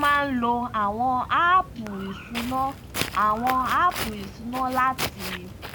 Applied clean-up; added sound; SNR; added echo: none; Walk, footsteps; 10 dB; none.